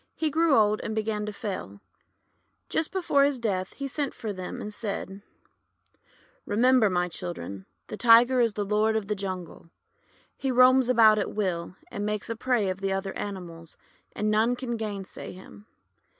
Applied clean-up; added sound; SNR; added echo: none; none; none; none.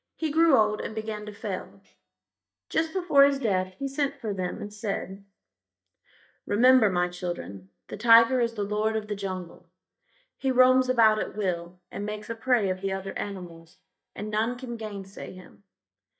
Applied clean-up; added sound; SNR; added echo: neural mask model DeepFilterNet 3.